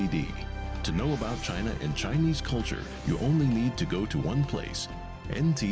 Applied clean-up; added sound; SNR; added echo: none; none; none; none.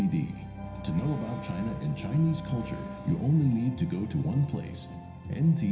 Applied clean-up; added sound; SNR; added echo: none; Wind instrument, woodwind instrument; 15 dB; reverberation time 0.9 s.